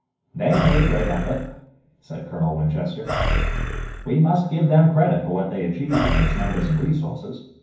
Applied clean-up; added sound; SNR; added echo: none; Animal; 1 dB; reverberation time 0.9 s.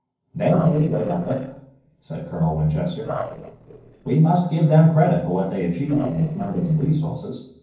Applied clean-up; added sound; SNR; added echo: neural separator model SepFormer DNS4.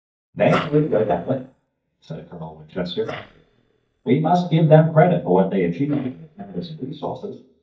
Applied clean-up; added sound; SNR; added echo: neural mask model DeepFilterNet 3.